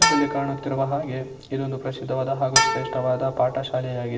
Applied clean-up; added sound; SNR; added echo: none; Bowed string instrument; 0 dB; reverberation time 0.8 s.